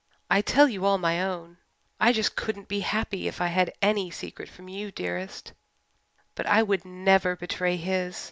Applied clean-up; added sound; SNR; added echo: none; none; none; none.